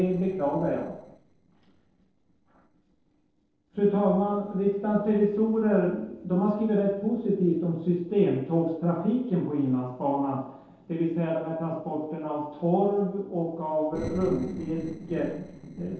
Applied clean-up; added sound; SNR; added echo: neural separator model SepFormer DNS4.